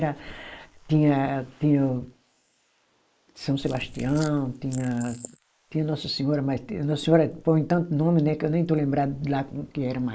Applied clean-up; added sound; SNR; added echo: neural mask model Resemble Enhance denoiser.